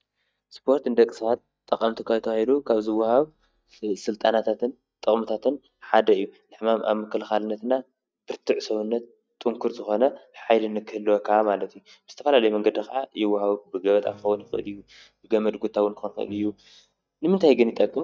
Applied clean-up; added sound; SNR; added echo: neural mask model DeepFilterNet 3.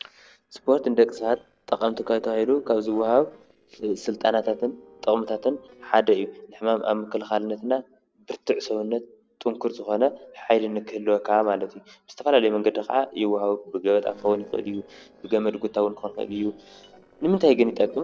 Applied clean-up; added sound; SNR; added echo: neural separator model SepFormer DNS4.